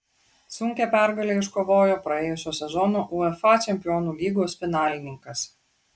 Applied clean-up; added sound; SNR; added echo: none; none; none; none.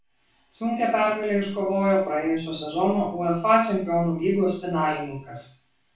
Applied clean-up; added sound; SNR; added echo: none; none; none; reverberation time 0.4 s.